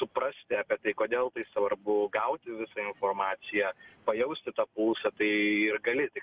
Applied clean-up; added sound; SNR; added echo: none; none; none; none.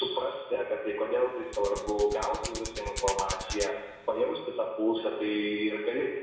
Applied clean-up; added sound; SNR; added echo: none; Hands; 9 dB; reverberation time 1.0 s.